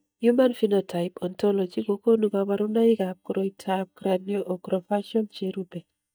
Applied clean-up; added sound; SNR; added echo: neural mask model DeepFilterNet 3.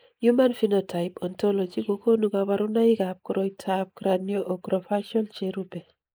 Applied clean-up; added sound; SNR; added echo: neural mask model Resemble Enhance denoiser.